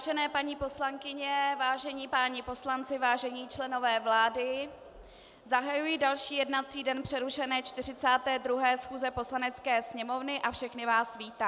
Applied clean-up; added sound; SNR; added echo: none; none; none; none.